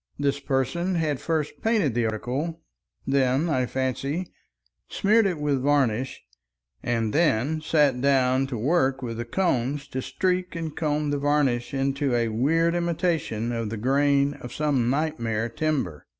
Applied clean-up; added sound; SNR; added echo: none; none; none; none.